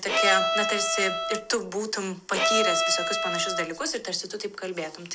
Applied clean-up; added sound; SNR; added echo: none; Bowed string instrument; -2 dB; none.